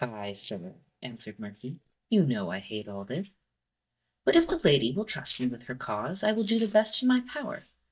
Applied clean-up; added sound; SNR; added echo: neural mask model DeepFilterNet 3.